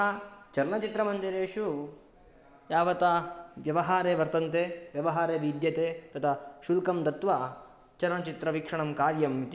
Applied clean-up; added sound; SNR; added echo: none; none; none; none.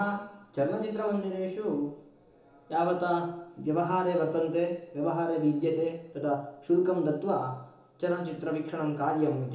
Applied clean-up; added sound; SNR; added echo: none; none; none; reverberation time 1.2 s.